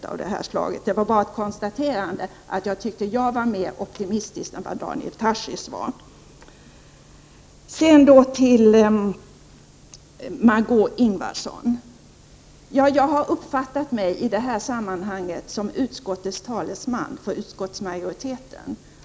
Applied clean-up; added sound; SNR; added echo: none; none; none; none.